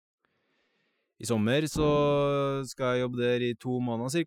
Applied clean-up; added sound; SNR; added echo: classical method Wiener filter.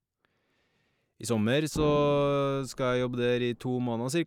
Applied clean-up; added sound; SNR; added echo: none; Explosion; 14 dB; none.